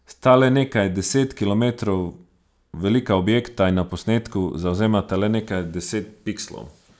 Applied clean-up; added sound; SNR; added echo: none; none; none; none.